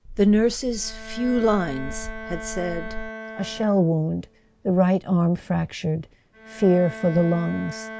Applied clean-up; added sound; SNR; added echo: none; Bowed string instrument; 15 dB; none.